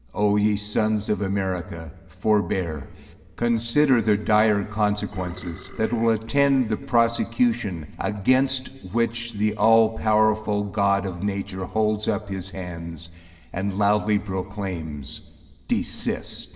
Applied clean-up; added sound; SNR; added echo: none; Burping, eructation; 19 dB; reverberation time 1.3 s.